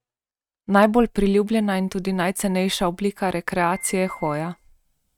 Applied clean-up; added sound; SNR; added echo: neural mask model RNNoise.